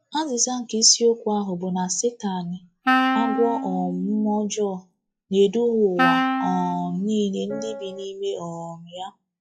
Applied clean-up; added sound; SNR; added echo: classical method log-MMSE.